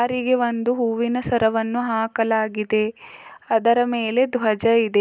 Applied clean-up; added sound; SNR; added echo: none; none; none; none.